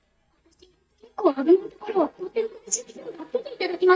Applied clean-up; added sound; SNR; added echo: neural mask model DeepFilterNet 3.